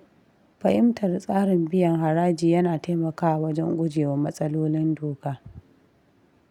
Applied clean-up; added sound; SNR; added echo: none; none; none; none.